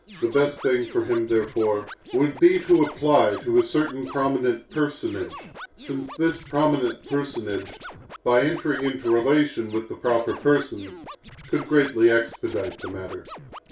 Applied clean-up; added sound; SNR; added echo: none; Scratching (performance technique); 18 dB; reverberation time 0.3 s.